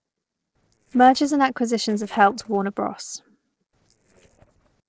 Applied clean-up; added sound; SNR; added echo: neural separator model SepFormer DNS4.